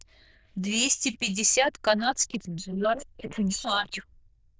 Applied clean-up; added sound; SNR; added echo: neural diffusion model UNIVERSE++.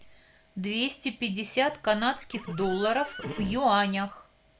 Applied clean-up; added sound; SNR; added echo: none; Livestock, farm animals, working animals; 13 dB; none.